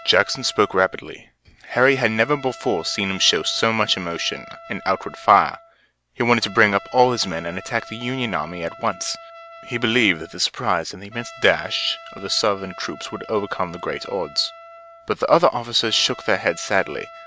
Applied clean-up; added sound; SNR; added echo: none; Trumpet; 19 dB; none.